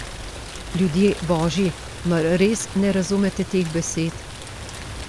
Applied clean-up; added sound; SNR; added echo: none; Rain; 11 dB; none.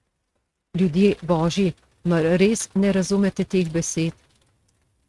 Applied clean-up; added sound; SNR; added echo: neural mask model RNNoise.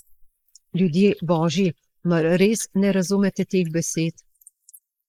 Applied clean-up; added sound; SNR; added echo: neural mask model Resemble Enhance denoiser.